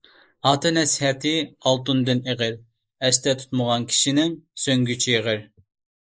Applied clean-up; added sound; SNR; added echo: neural mask model Resemble Enhance denoiser.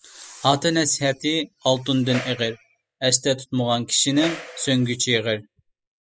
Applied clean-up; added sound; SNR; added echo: classical method spectral subtraction.